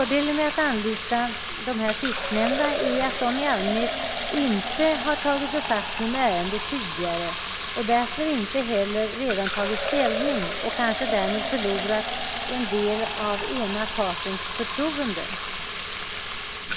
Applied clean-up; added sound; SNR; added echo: none; Fill (with liquid); 3 dB; none.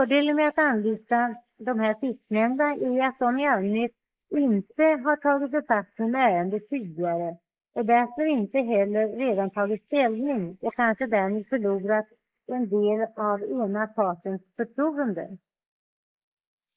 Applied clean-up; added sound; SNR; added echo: neural mask model Resemble Enhance denoiser.